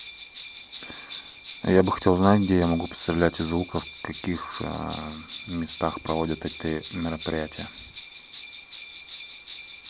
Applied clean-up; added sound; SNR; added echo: none; Bell; 15 dB; none.